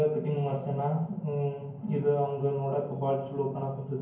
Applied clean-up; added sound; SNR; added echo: none; none; none; reverberation time 0.9 s.